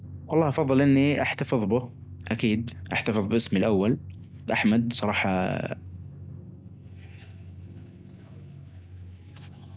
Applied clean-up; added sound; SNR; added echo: none; Drum; 15 dB; none.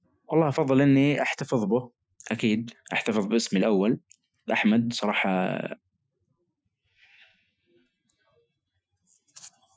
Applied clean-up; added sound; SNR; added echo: classical method Wiener filter.